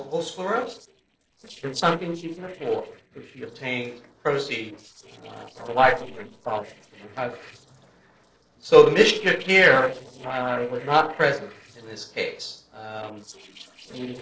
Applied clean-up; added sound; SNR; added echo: neural separator model SepFormer DNS4.